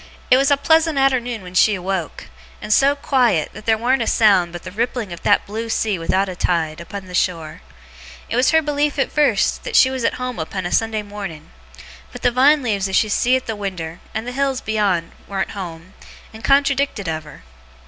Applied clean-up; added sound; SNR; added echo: none; none; none; none.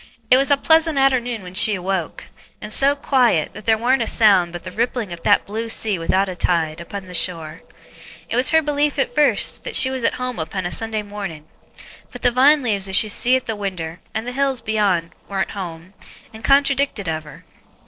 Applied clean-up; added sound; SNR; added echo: neural separator model SepFormer DNS4.